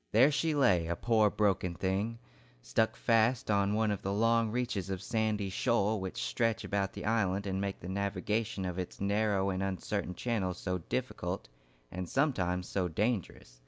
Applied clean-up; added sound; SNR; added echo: none; none; none; none.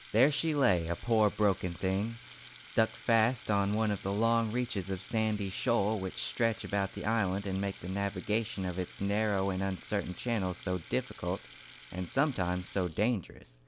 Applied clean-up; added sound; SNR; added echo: none; Sink (filling or washing) / Water tap, faucet; 17 dB; none.